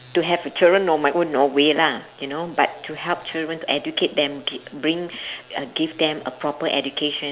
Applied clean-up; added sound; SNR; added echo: none; none; none; none.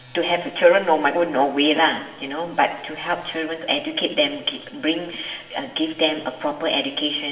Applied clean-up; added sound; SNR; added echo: none; none; none; reverberation time 1.1 s.